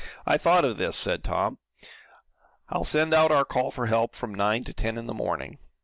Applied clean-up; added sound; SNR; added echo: none; none; none; none.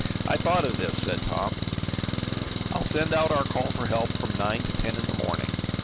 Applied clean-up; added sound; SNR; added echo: none; Engine; 0 dB; none.